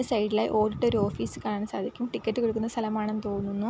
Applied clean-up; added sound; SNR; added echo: none; none; none; none.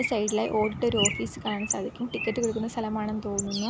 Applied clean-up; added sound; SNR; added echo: none; Bird; 6 dB; none.